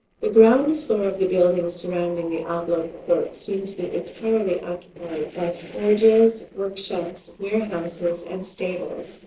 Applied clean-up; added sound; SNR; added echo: neural separator model SepFormer DNS4.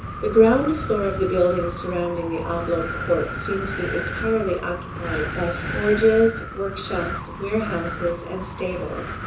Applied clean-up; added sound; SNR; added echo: none; Wind; 7 dB; reverberation time 0.7 s.